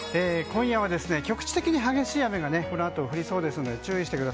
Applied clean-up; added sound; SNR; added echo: none; none; none; none.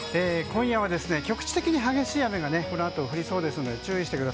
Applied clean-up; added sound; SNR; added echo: none; Guitar; 16 dB; none.